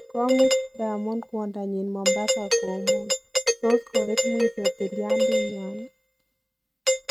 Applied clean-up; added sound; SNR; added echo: neural mask model RNNoise.